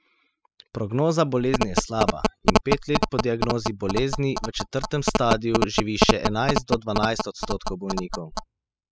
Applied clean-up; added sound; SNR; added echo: classical method spectral subtraction.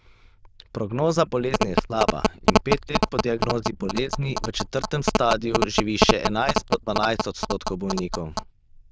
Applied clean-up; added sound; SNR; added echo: neural diffusion model UNIVERSE++.